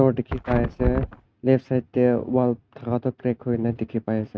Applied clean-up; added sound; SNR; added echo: neural mask model RNNoise.